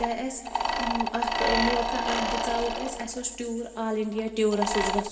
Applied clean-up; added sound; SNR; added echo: none; Mechanisms; 0 dB; reverberation time 2.3 s.